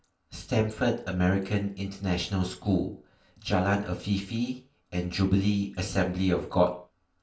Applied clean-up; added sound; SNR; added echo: none; none; none; reverberation time 0.3 s.